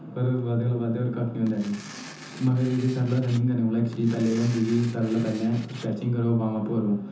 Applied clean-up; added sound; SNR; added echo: none; Tearing; 20 dB; reverberation time 0.6 s.